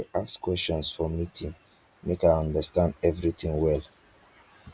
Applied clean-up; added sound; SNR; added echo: none; none; none; none.